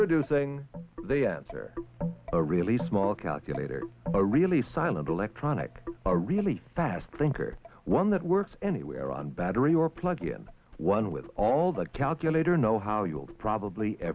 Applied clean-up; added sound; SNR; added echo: none; none; none; none.